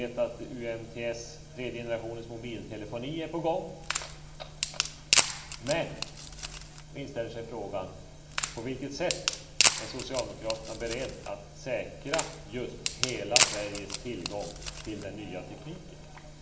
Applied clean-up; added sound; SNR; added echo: none; Wood; -4 dB; reverberation time 1.9 s.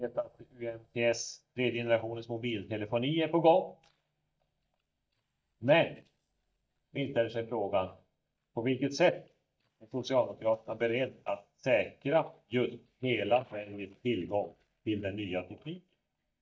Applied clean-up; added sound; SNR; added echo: neural mask model DeepFilterNet 3.